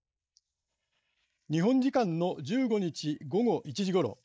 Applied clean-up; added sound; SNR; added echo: neural mask model Resemble Enhance denoiser.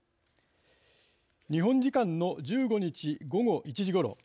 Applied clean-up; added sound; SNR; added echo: none; none; none; none.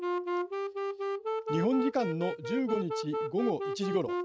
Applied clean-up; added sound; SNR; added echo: neural mask model RNNoise.